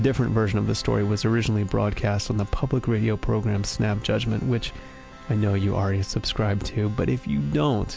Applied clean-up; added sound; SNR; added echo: none; none; none; none.